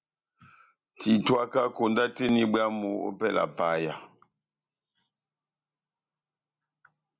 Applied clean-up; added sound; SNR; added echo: none; none; none; none.